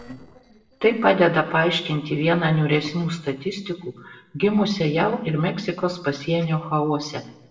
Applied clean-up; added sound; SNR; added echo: neural separator model SepFormer DNS4.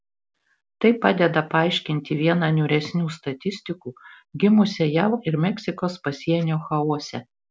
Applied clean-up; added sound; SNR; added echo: none; none; none; none.